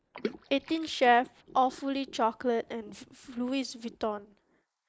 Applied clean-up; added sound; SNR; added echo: neural mask model Resemble Enhance denoiser.